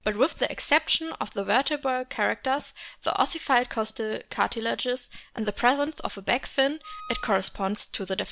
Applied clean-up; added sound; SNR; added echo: none; Wind instrument, woodwind instrument; 16 dB; none.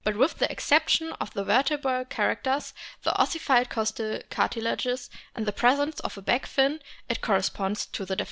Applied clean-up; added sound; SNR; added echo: none; none; none; none.